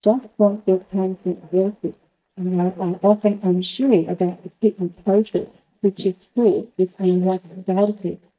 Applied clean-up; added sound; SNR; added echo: neural mask model DeepFilterNet 3.